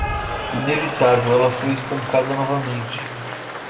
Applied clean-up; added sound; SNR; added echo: none; Applause / Cheering; 6 dB; reverberation time 1.1 s.